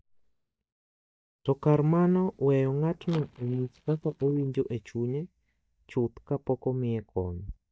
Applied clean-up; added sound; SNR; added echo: neural mask model DeepFilterNet 3.